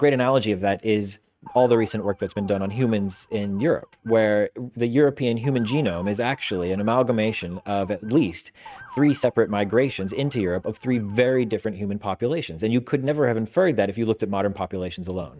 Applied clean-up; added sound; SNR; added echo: neural mask model RNNoise.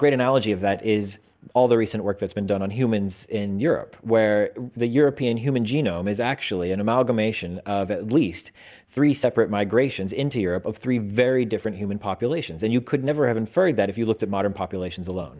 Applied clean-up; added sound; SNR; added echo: none; none; none; none.